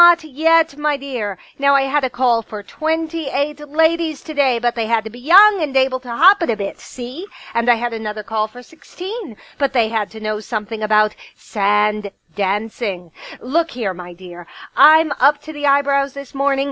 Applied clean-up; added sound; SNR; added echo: none; none; none; none.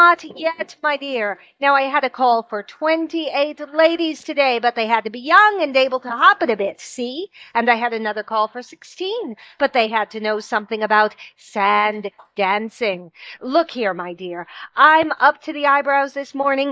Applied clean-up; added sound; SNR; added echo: neural mask model DeepFilterNet 3.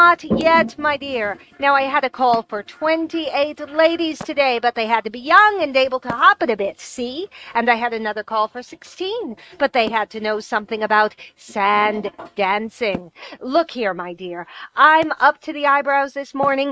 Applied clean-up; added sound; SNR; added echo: neural mask model RNNoise.